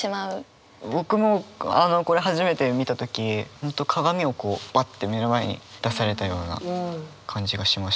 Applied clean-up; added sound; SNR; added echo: none; none; none; none.